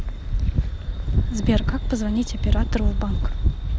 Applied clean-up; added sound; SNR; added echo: none; none; none; none.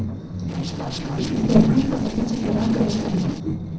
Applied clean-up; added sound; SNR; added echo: neural separator model SepFormer DNS4.